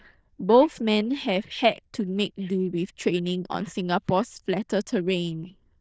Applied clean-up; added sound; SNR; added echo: neural diffusion model UNIVERSE++.